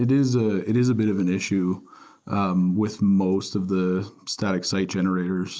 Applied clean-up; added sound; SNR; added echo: none; none; none; none.